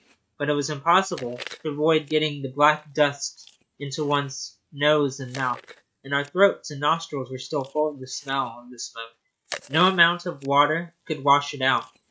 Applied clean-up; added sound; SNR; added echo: neural mask model RNNoise.